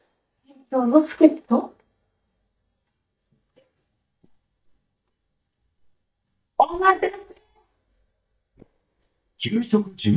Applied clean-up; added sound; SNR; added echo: neural mask model DeepFilterNet 3.